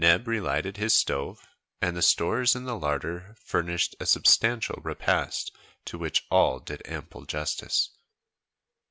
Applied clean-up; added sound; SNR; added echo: none; none; none; none.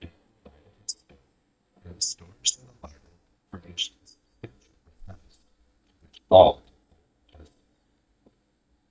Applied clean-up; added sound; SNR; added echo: neural mask model DeepFilterNet 3.